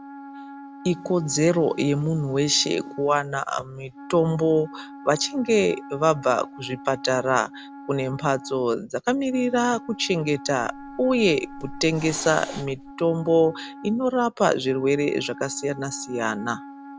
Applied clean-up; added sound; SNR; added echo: none; Wind instrument, woodwind instrument + Hiss; 16 dB; none.